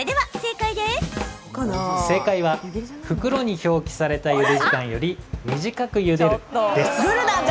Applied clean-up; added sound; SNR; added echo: none; Snare drum + Drum kit; 13 dB; none.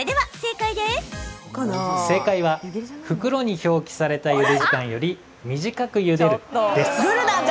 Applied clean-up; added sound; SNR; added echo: none; none; none; none.